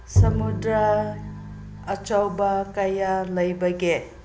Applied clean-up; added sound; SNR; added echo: none; Bowed string instrument; 2 dB; none.